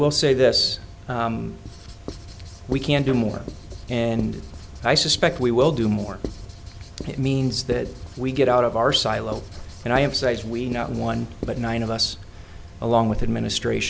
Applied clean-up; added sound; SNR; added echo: none; Writing; 15 dB; none.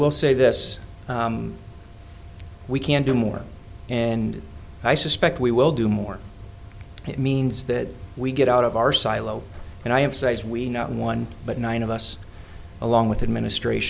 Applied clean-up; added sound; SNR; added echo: none; none; none; none.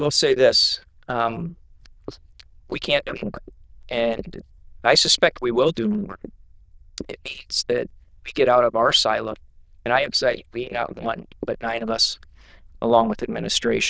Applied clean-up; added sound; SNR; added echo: neural diffusion model UNIVERSE++.